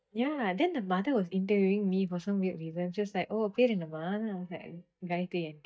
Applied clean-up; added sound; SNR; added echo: neural mask model DeepFilterNet 3.